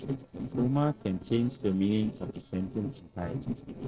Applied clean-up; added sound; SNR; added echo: neural separator model SepFormer DNS4.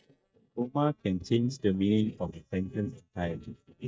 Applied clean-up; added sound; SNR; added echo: neural mask model DeepFilterNet 3.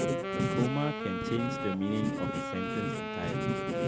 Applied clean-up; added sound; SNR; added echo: none; Writing + Wind instrument, woodwind instrument; -3 dB; none.